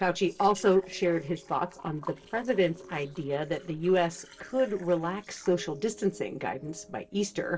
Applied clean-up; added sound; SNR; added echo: neural separator model SepFormer DNS4.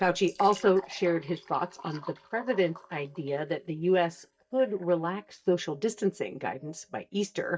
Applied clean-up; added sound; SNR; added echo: neural mask model DeepFilterNet 3.